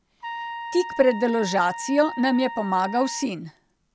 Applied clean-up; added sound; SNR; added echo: none; Trumpet; 11 dB; none.